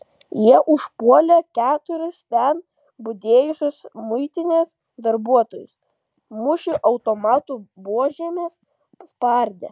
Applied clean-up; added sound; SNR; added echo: none; none; none; none.